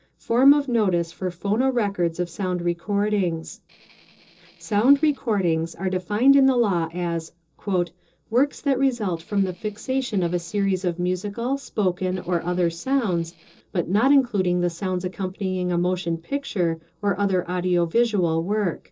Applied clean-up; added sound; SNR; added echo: neural separator model SepFormer DNS4.